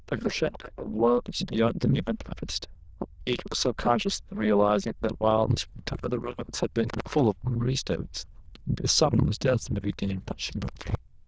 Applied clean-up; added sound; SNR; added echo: neural diffusion model UNIVERSE++.